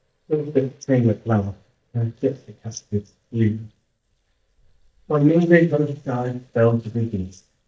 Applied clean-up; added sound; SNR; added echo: neural mask model DeepFilterNet 3.